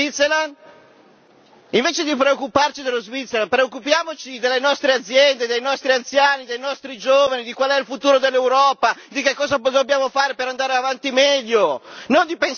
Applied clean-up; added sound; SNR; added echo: none; none; none; none.